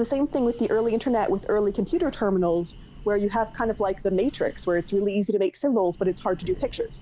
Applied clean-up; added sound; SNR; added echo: none; Breathing; 18 dB; none.